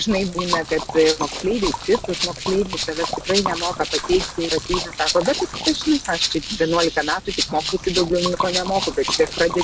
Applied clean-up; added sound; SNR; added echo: none; Liquid + Rattle (instrument); 5 dB; none.